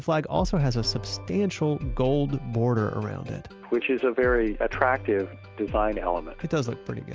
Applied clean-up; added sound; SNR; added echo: none; none; none; none.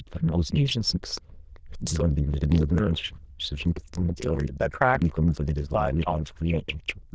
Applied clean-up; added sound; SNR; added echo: neural diffusion model UNIVERSE++.